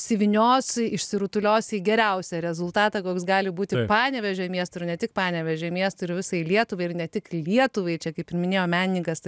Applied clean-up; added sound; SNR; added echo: none; none; none; none.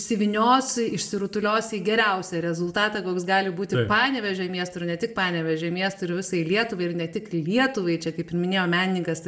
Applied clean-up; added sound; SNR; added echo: none; none; none; reverberation time 0.4 s.